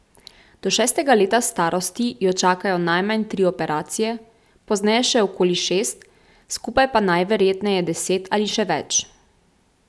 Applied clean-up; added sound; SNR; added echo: none; none; none; none.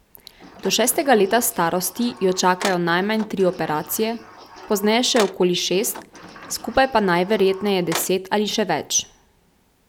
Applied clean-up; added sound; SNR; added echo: none; Sliding door; 15 dB; none.